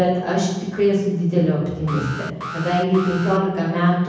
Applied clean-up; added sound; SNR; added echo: none; Alarm; 12 dB; reverberation time 1.1 s.